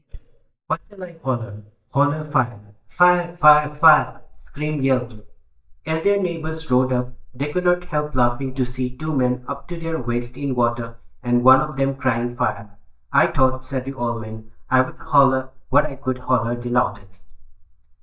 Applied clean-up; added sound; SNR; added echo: neural mask model DeepFilterNet 3.